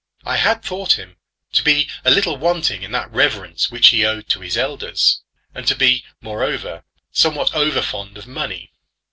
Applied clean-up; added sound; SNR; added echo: none; none; none; none.